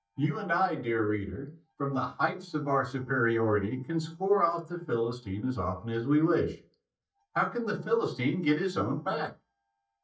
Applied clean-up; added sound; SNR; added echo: neural mask model DeepFilterNet 3.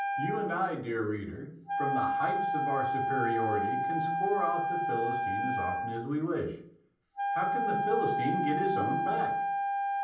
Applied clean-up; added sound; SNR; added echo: none; Wind instrument, woodwind instrument; -2 dB; reverberation time 0.6 s.